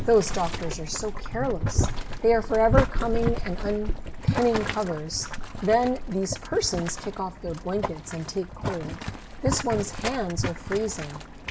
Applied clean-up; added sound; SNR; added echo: none; Boiling; 2 dB; none.